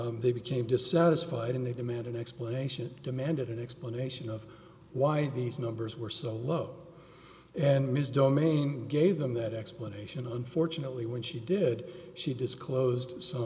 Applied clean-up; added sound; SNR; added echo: none; none; none; none.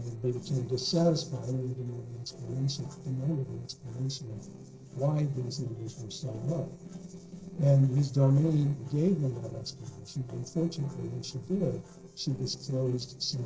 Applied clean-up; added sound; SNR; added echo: neural separator model SepFormer DNS4.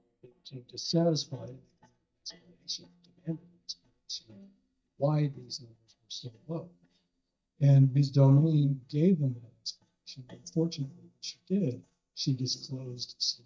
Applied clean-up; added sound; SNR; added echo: neural mask model DeepFilterNet 3.